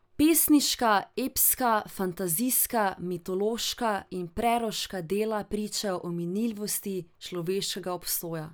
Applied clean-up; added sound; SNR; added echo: none; none; none; none.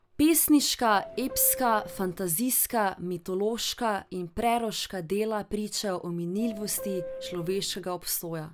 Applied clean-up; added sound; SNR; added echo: none; Subway, metro, underground / Doorbell; 12 dB; none.